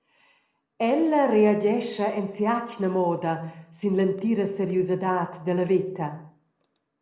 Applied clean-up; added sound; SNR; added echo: none; none; none; none.